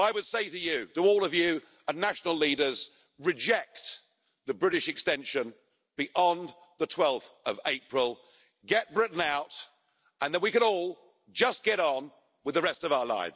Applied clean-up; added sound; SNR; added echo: none; none; none; none.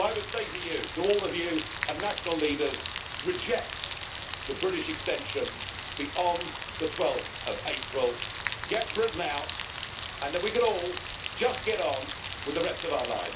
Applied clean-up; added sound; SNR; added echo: none; Rain; 2 dB; reverberation time 0.3 s.